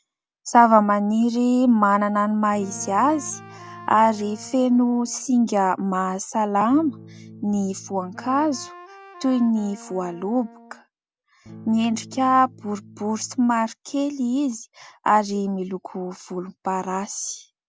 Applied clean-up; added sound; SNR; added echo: none; Electric guitar / Strum + Wind instrument, woodwind instrument; 20 dB; none.